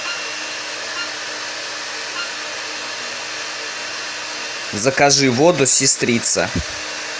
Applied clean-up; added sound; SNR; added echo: none; Wind instrument, woodwind instrument; 15 dB; none.